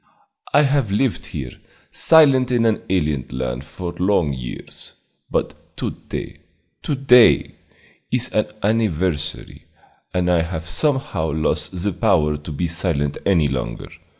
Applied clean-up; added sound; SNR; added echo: none; none; none; none.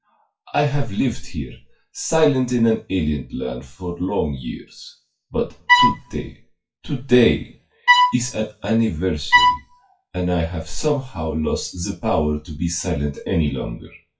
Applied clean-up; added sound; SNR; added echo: classical method WPE with log-MMSE.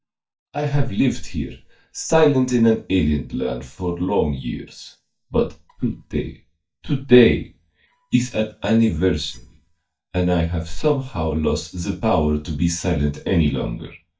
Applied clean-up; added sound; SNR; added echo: neural mask model DeepFilterNet 3.